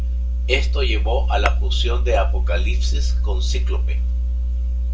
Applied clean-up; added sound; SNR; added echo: none; Tap / Glass; 16 dB; reverberation time 0.2 s.